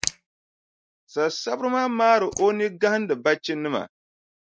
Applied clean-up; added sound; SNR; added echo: neural mask model Resemble Enhance denoiser.